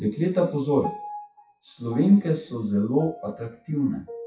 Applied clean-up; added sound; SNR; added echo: classical method WPE with log-MMSE.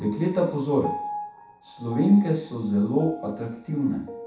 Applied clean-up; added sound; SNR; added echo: none; Piano; 14 dB; reverberation time 0.7 s.